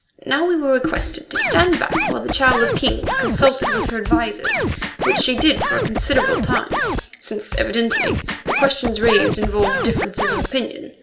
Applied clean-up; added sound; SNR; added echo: none; Scratching (performance technique); 1 dB; reverberation time 1.4 s.